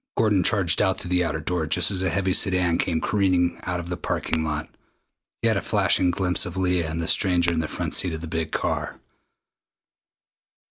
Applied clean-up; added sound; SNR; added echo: none; Tap / Glass; 15 dB; none.